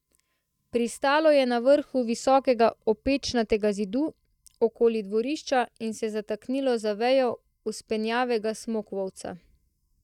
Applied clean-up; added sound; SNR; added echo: neural mask model DeepFilterNet 3.